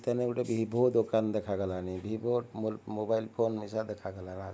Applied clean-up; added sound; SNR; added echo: none; none; none; none.